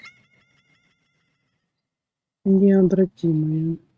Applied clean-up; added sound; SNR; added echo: neural mask model RNNoise.